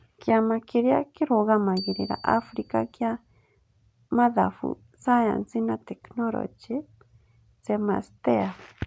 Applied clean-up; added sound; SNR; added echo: none; Bicycle bell; 20 dB; none.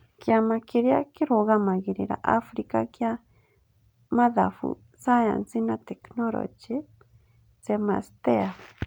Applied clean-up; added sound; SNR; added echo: none; none; none; none.